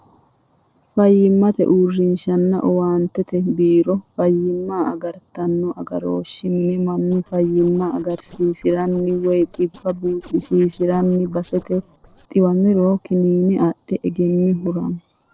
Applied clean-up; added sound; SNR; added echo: neural separator model SepFormer DNS4.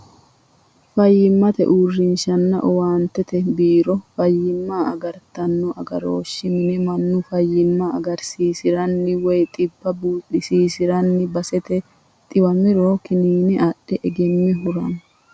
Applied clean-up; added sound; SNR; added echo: none; none; none; none.